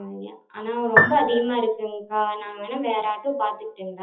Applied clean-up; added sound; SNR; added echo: classical method WPE with log-MMSE.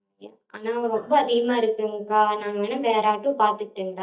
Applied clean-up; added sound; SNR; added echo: neural mask model DeepFilterNet 3.